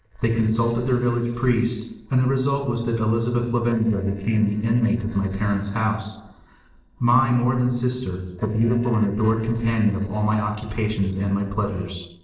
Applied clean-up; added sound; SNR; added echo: neural separator model SepFormer DNS4.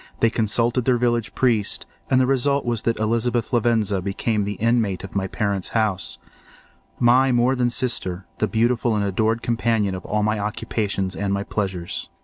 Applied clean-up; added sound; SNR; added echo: none; none; none; none.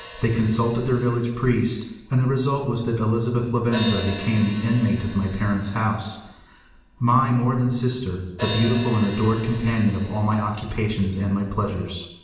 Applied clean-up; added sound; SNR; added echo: none; Hi-hat; 14 dB; reverberation time 0.9 s.